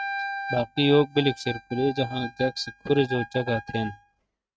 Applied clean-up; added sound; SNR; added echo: neural mask model RNNoise.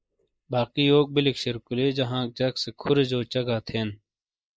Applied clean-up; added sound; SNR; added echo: neural mask model Resemble Enhance denoiser.